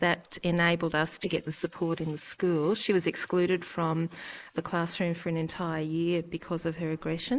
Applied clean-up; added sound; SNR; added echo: neural mask model Resemble Enhance denoiser.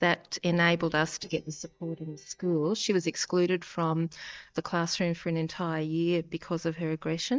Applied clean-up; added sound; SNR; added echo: neural mask model DeepFilterNet 3.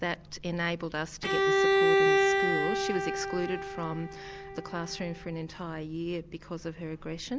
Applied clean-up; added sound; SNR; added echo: none; Bowed string instrument; -5 dB; none.